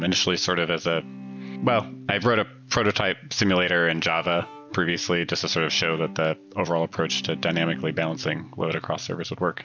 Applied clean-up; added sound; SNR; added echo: none; Bowed string instrument; 16 dB; none.